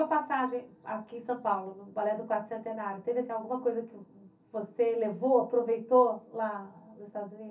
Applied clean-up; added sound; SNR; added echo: none; none; none; reverberation time 0.3 s.